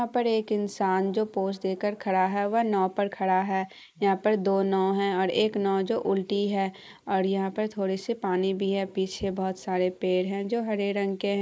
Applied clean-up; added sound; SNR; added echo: neural mask model Resemble Enhance denoiser.